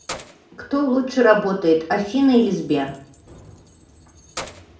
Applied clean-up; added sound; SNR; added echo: none; Keys jangling; 20 dB; reverberation time 0.5 s.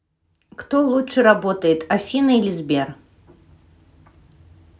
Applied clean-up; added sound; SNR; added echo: none; none; none; none.